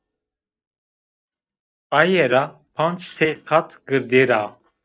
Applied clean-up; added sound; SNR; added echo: neural mask model DeepFilterNet 3.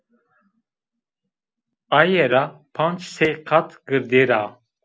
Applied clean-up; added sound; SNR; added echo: none; none; none; none.